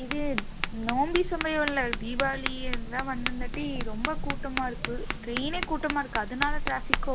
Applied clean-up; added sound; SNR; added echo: none; Tap; 0 dB; none.